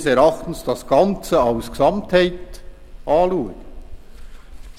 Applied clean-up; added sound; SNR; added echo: none; Mechanical fan; 15 dB; none.